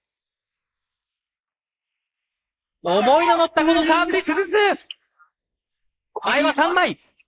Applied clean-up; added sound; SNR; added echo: neural mask model Resemble Enhance denoiser.